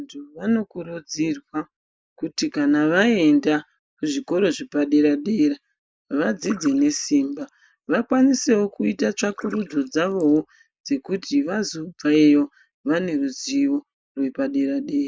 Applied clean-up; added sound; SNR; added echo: neural mask model Resemble Enhance denoiser.